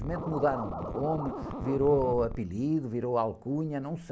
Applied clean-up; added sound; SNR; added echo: none; Scratching (performance technique); 9 dB; none.